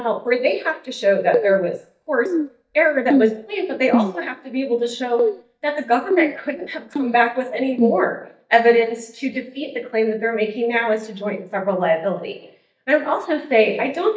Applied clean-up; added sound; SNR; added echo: neural mask model DeepFilterNet 3.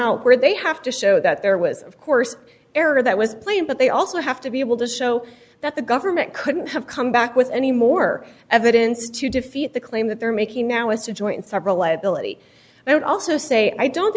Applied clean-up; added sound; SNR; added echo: none; none; none; none.